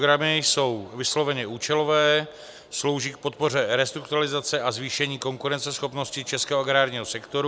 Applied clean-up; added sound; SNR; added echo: none; none; none; none.